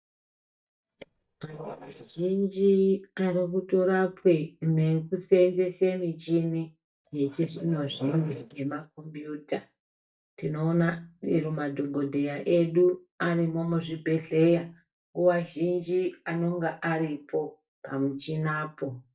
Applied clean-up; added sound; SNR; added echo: neural mask model DeepFilterNet 3.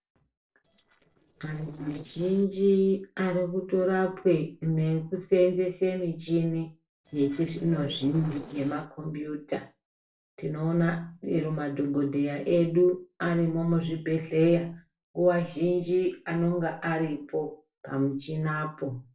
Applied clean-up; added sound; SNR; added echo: neural separator model SepFormer DNS4.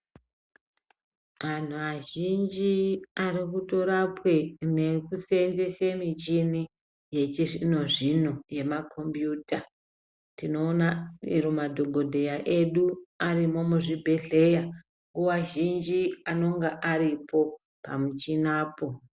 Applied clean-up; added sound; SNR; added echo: none; none; none; none.